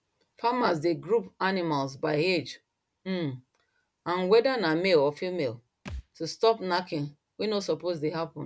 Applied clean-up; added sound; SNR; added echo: none; Thump, thud; 17 dB; none.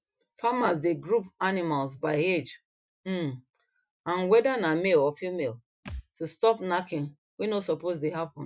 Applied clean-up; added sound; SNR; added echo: classical method Wiener filter.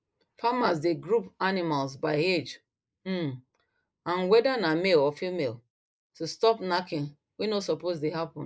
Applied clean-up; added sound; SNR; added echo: neural mask model Resemble Enhance denoiser.